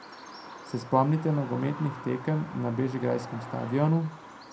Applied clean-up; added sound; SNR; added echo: none; Bird vocalization, bird call, bird song; 14 dB; reverberation time 0.2 s.